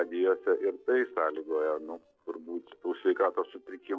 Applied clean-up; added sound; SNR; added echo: neural separator model SepFormer DNS4.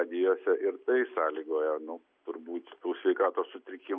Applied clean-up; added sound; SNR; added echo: none; none; none; none.